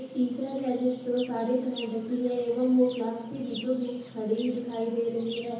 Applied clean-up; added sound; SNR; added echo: none; Chirp, tweet; 19 dB; reverberation time 2.2 s.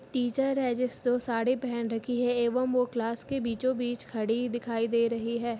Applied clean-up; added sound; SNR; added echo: none; none; none; none.